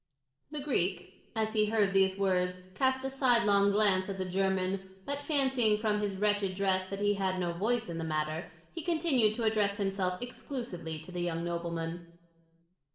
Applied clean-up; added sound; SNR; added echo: none; none; none; reverberation time 0.9 s.